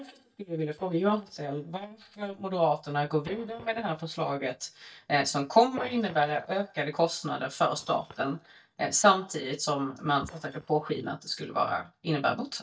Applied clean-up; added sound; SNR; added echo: neural mask model DeepFilterNet 3.